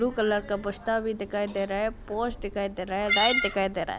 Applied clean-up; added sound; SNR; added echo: none; Meow; 6 dB; none.